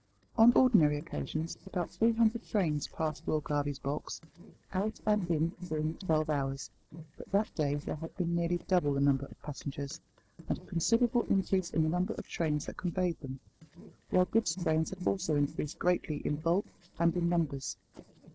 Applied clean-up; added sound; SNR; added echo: neural separator model SepFormer DNS4.